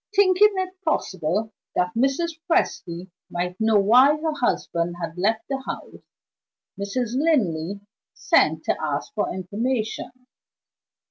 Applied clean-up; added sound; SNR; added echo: none; none; none; none.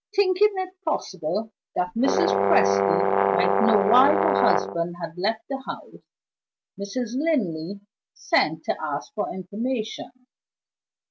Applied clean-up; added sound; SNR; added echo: none; Brass instrument; -4 dB; none.